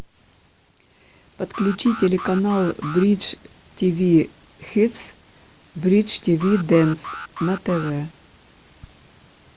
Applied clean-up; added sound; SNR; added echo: none; Alarm; 13 dB; none.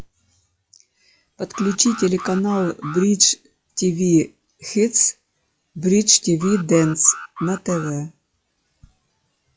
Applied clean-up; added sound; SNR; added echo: classical method log-MMSE.